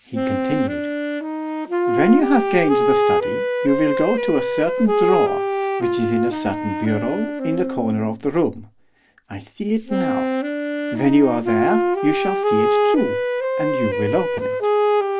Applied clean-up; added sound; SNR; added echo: none; Wind instrument, woodwind instrument; -1 dB; none.